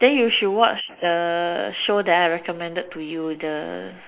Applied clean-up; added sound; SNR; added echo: neural mask model Resemble Enhance denoiser.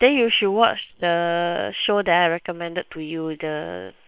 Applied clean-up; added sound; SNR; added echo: neural separator model SepFormer WHAM!.